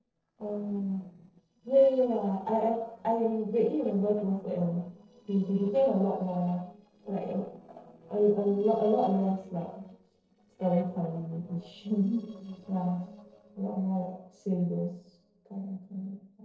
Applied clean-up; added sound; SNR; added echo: neural separator model SepFormer DNS4.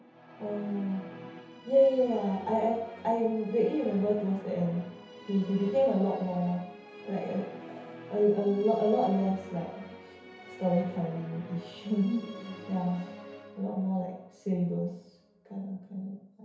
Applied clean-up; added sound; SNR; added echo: none; Musical instrument; 17 dB; reverberation time 0.8 s.